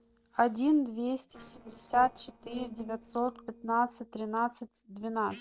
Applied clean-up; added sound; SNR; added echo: neural separator model SepFormer DNS4.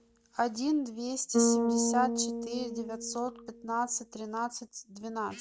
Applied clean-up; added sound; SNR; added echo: none; Bass guitar; 0 dB; none.